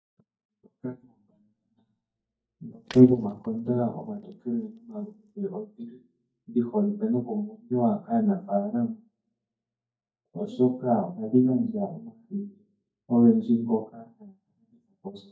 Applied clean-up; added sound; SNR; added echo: neural mask model DeepFilterNet 3.